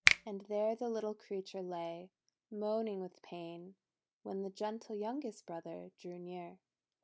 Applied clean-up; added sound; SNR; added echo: none; Finger snapping; -4 dB; none.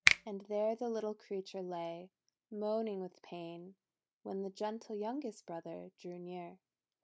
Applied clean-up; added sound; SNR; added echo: neural mask model RNNoise.